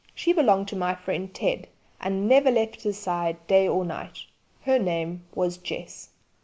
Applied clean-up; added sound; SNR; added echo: none; none; none; none.